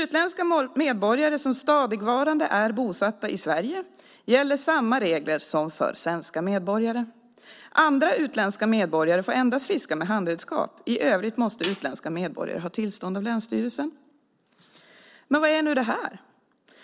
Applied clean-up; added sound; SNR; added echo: none; Snare drum; 16 dB; none.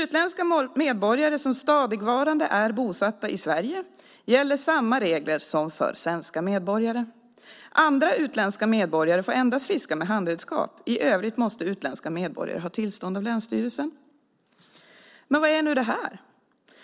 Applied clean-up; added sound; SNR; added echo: none; none; none; none.